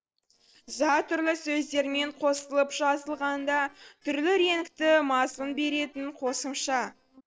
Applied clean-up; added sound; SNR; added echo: neural separator model SepFormer DNS4.